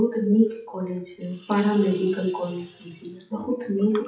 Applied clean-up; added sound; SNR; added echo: classical method WPE with log-MMSE.